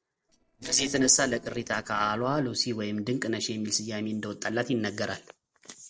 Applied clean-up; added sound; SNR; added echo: neural separator model SepFormer DNS4.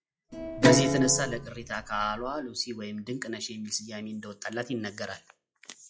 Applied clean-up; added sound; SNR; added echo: classical method log-MMSE.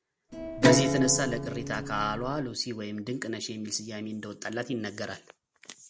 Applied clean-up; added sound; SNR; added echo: none; Guitar; -2 dB; none.